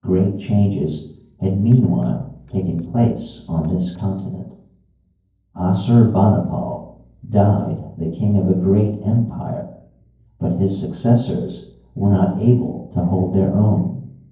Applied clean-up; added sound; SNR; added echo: neural separator model SepFormer DNS4.